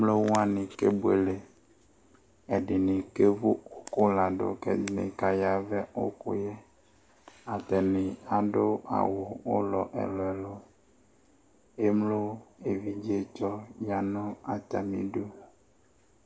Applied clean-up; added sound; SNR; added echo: none; none; none; none.